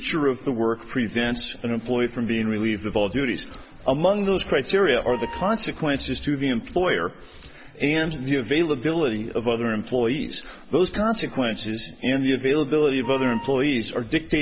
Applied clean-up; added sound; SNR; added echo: none; Wind instrument, woodwind instrument; 14 dB; none.